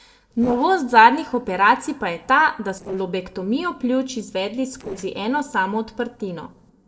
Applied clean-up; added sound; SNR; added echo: neural separator model SepFormer DNS4.